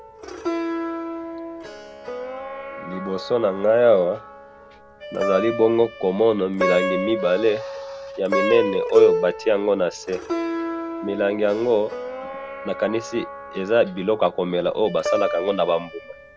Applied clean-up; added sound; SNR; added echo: none; Plucked string instrument; 5 dB; none.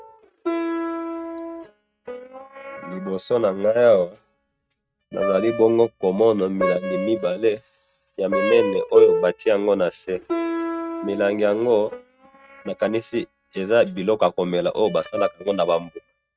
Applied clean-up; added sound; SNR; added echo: neural mask model RNNoise.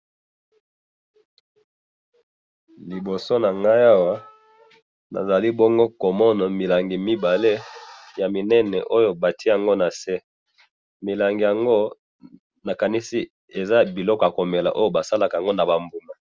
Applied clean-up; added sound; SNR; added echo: none; none; none; none.